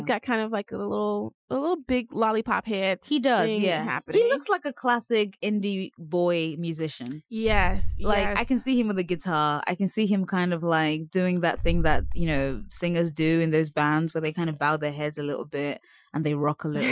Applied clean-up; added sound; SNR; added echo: classical method Wiener filter.